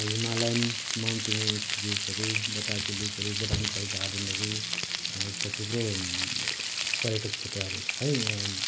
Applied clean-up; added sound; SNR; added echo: none; Frying (food); -2 dB; none.